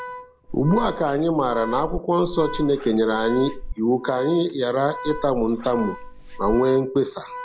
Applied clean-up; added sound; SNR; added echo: none; Meow + Organ; 11 dB; none.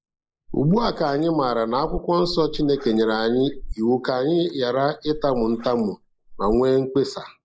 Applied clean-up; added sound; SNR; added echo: neural mask model Resemble Enhance denoiser.